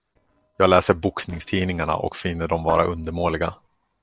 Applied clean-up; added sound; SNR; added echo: neural separator model SepFormer DNS4.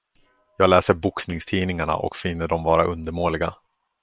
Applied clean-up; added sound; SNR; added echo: neural separator model SepFormer WHAM!.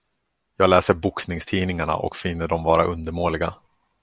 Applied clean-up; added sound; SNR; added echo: none; none; none; none.